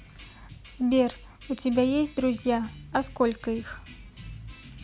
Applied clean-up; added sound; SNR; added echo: none; none; none; none.